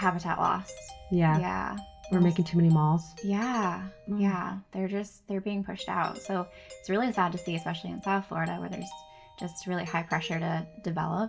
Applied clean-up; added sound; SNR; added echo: none; Doorbell; 20 dB; reverberation time 0.2 s.